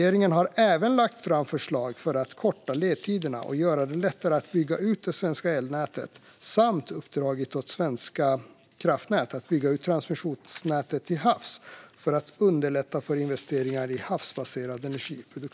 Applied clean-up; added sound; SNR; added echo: none; none; none; none.